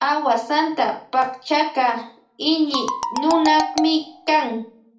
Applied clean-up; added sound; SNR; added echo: none; Marimba, xylophone; 6 dB; reverberation time 0.4 s.